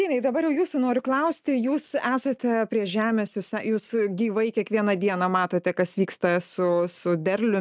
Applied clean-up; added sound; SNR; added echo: none; none; none; none.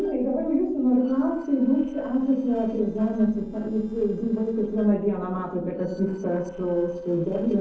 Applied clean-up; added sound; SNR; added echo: neural separator model SepFormer DNS4.